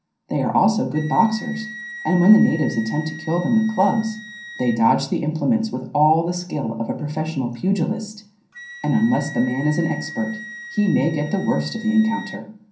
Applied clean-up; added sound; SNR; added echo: none; Wind instrument, woodwind instrument; 17 dB; reverberation time 0.6 s.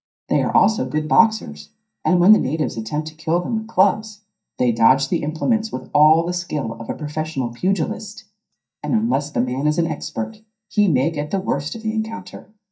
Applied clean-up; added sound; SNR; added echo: neural mask model DeepFilterNet 3.